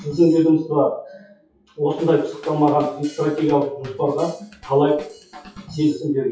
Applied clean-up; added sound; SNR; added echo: classical method WPE with log-MMSE.